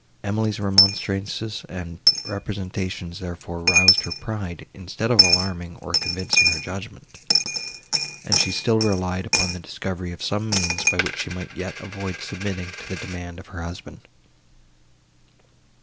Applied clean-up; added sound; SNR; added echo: none; Coin (dropping); -2 dB; none.